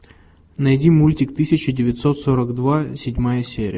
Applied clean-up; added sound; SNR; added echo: none; none; none; none.